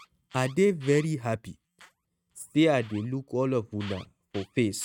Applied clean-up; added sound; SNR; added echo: neural mask model RNNoise.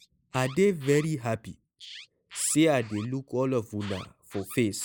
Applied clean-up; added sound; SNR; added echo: neural mask model Resemble Enhance denoiser.